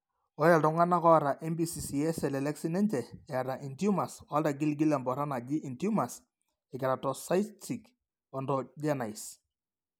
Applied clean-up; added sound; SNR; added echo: none; none; none; none.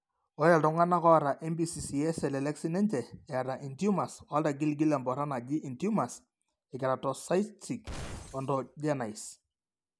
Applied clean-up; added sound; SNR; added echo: none; Glass; 13 dB; none.